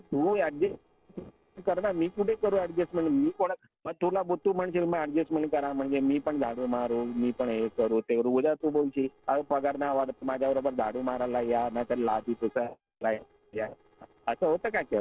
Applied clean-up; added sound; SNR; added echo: neural separator model SepFormer DNS4.